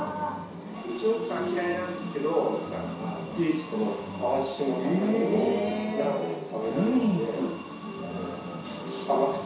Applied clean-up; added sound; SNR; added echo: none; Alarm; 18 dB; reverberation time 0.7 s.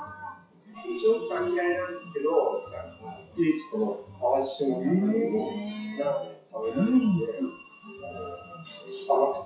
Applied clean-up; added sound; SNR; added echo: classical method WPE with log-MMSE.